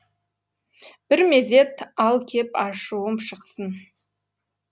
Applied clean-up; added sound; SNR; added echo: none; none; none; none.